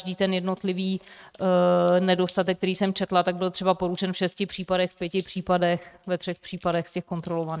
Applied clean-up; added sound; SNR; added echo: neural mask model RNNoise.